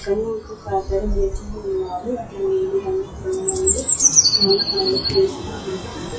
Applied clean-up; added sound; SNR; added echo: classical method WPE with log-MMSE.